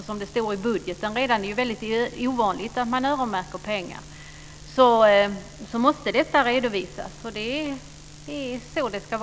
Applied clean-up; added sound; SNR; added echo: none; none; none; none.